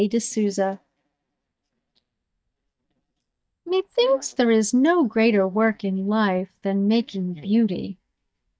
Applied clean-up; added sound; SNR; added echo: neural mask model DeepFilterNet 3.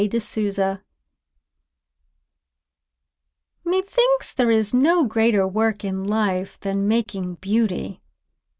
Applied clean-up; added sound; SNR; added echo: none; none; none; none.